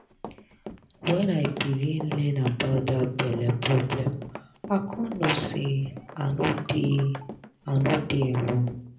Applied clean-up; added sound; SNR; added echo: none; Run; 15 dB; reverberation time 0.4 s.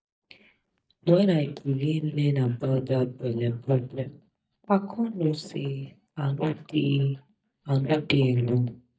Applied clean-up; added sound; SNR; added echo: neural mask model DeepFilterNet 3.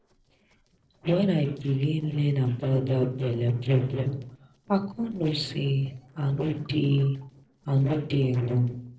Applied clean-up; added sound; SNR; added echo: neural separator model SepFormer DNS4.